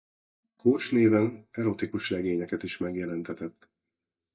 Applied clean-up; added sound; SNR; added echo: neural mask model DeepFilterNet 3.